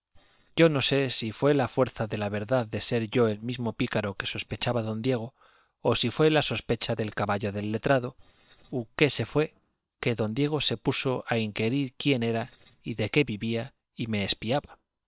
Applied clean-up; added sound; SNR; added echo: neural separator model SepFormer WHAM!.